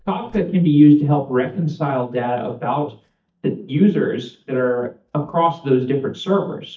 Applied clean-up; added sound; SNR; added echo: neural mask model DeepFilterNet 3.